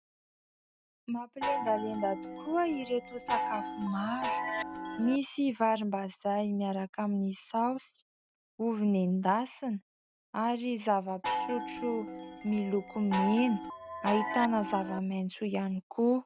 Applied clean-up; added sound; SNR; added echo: none; Chime; 4 dB; none.